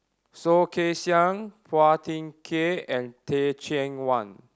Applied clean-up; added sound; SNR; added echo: none; none; none; none.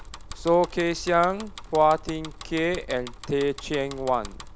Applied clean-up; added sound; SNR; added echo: none; Bicycle; 14 dB; none.